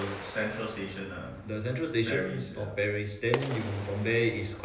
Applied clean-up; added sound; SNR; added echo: none; Clapping; 11 dB; reverberation time 1.0 s.